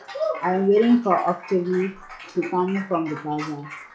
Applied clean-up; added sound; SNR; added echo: classical method log-MMSE.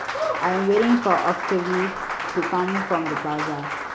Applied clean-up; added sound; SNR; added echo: none; Applause; 4 dB; none.